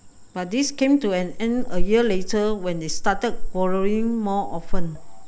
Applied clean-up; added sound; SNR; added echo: none; Cricket / Frog; 0 dB; none.